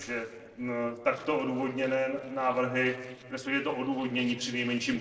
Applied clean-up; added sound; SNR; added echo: neural separator model SepFormer DNS4.